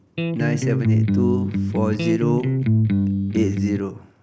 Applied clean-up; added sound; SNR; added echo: none; Electric guitar; -5 dB; none.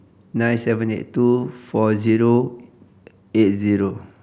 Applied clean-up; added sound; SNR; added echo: none; none; none; none.